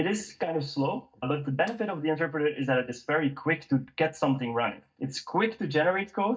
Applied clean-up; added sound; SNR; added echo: neural mask model DeepFilterNet 3.